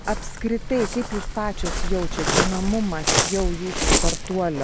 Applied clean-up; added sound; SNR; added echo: none; Waves, surf; -2 dB; none.